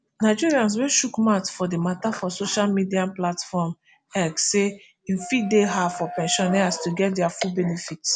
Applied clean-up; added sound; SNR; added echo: none; Wind instrument, woodwind instrument; 13 dB; none.